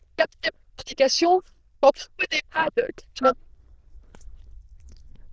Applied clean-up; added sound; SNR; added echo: neural diffusion model UNIVERSE++.